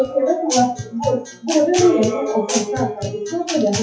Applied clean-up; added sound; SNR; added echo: classical method WPE with log-MMSE.